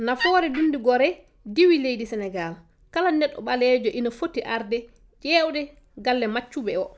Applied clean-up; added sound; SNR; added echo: none; Wood; 5 dB; none.